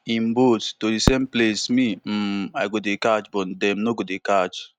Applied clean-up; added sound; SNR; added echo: neural mask model RNNoise.